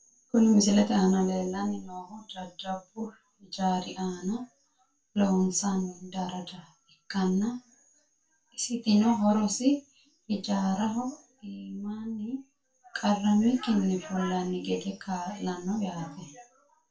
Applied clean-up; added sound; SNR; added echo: none; none; none; reverberation time 0.2 s.